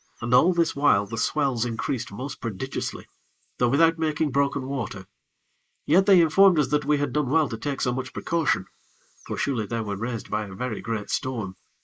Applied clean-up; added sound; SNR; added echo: neural mask model Resemble Enhance denoiser.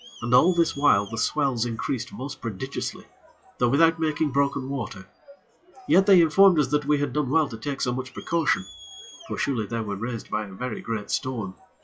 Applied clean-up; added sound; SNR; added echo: classical method log-MMSE.